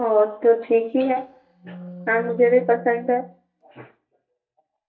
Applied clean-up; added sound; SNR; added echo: neural mask model DeepFilterNet 3.